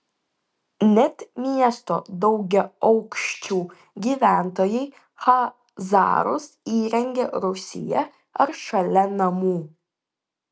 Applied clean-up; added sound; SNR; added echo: none; none; none; none.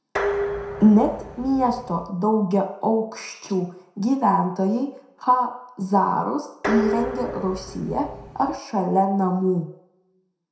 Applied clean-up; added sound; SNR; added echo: none; Dishes, pots, and pans; 8 dB; reverberation time 0.6 s.